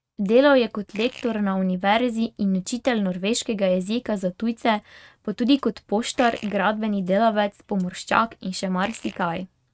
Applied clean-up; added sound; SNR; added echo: neural mask model RNNoise.